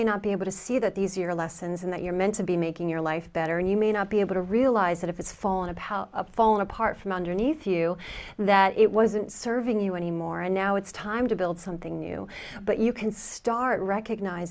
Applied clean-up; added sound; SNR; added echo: none; none; none; none.